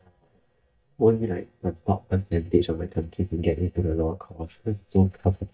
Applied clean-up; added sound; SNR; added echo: neural mask model DeepFilterNet 3.